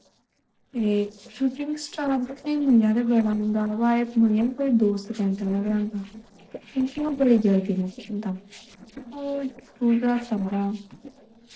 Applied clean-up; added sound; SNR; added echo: neural separator model SepFormer DNS4.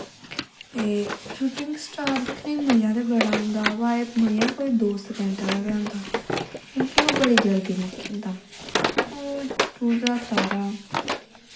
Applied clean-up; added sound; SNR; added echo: none; Wood; 4 dB; reverberation time 0.4 s.